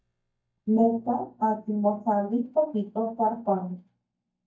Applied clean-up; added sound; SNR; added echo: neural mask model DeepFilterNet 3.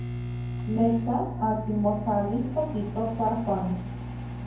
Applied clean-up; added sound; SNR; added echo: none; Microwave oven; 6 dB; reverberation time 0.9 s.